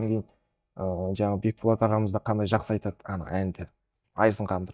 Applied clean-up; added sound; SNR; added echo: neural mask model DeepFilterNet 3.